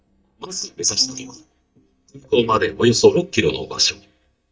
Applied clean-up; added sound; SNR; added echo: neural mask model DeepFilterNet 3.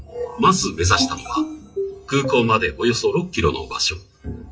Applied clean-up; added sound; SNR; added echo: classical method WPE with log-MMSE.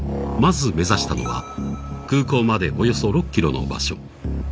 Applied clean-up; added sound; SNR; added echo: none; none; none; none.